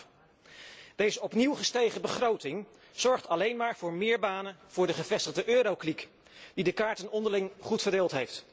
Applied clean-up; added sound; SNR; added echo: none; none; none; none.